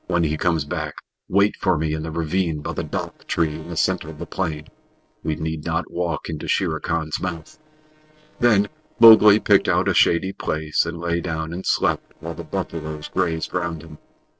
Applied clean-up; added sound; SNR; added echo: neural separator model SepFormer DNS4.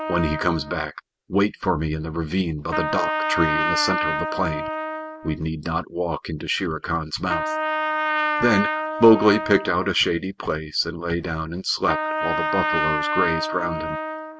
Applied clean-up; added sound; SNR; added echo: none; Trumpet; 3 dB; none.